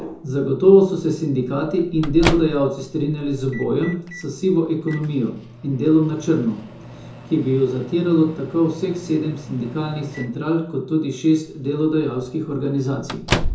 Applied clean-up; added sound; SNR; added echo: none; Microwave oven; 11 dB; reverberation time 0.5 s.